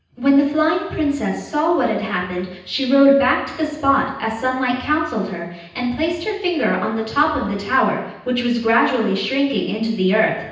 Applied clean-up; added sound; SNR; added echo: none; none; none; reverberation time 0.9 s.